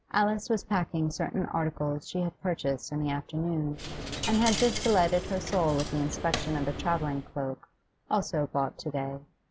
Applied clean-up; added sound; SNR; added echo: none; Coin (dropping); 5 dB; none.